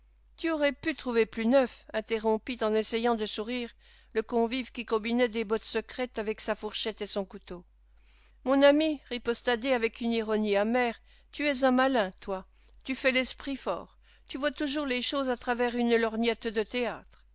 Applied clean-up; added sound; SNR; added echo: none; none; none; none.